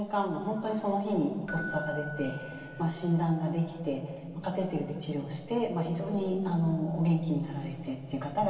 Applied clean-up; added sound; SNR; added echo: none; Keyboard (musical); 17 dB; reverberation time 2.5 s.